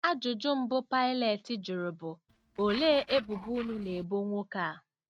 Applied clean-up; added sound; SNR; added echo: neural mask model RNNoise.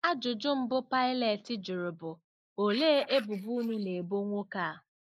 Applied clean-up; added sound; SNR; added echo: neural mask model Resemble Enhance denoiser.